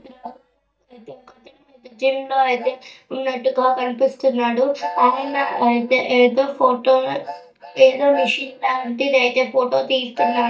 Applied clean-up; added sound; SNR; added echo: neural mask model DeepFilterNet 3.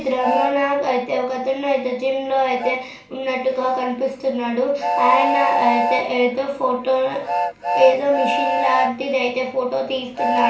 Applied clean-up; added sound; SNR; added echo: none; Train; 4 dB; reverberation time 0.3 s.